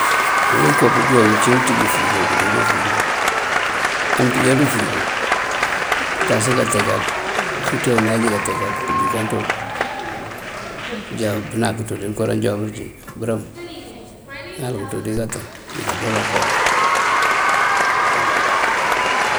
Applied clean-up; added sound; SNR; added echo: none; Applause; -3 dB; none.